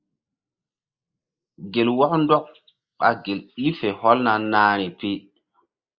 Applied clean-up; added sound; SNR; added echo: neural mask model Resemble Enhance denoiser.